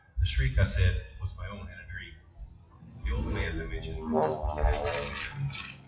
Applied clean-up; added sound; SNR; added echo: classical method WPE with log-MMSE.